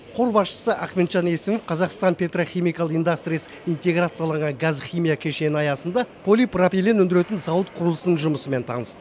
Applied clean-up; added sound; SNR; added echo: none; none; none; none.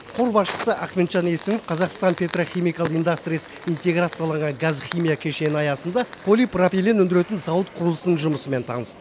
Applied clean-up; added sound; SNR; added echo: none; Fire; 16 dB; none.